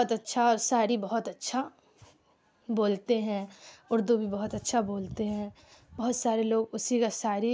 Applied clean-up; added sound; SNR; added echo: none; none; none; none.